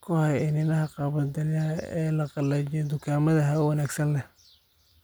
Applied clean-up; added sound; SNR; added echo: none; none; none; none.